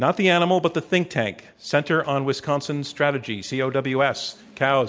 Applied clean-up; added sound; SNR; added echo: none; none; none; none.